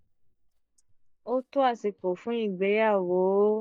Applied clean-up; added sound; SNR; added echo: neural mask model DeepFilterNet 3.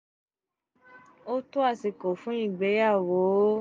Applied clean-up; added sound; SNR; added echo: none; none; none; none.